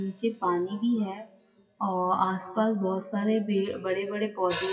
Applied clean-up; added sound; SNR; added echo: classical method WPE with log-MMSE.